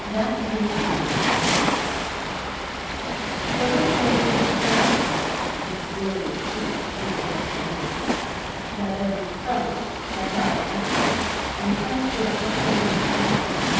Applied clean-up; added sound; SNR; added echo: none; Waves, surf; -4 dB; reverberation time 1.2 s.